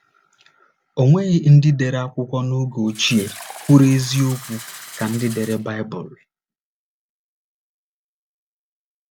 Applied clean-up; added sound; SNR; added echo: none; Fill (with liquid); 17 dB; none.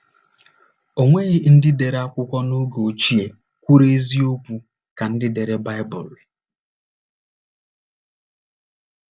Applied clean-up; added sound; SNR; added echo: none; none; none; none.